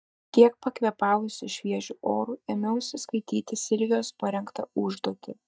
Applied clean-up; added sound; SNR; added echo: neural mask model DeepFilterNet 3.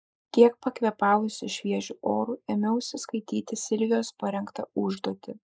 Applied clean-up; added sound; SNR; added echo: neural mask model Resemble Enhance denoiser.